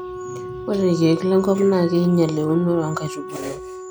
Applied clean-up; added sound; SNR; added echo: none; Wind instrument, woodwind instrument; 12 dB; none.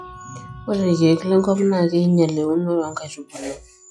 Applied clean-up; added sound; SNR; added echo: classical method log-MMSE.